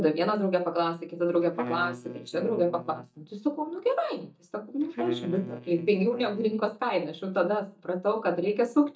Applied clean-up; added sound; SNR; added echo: neural mask model DeepFilterNet 3.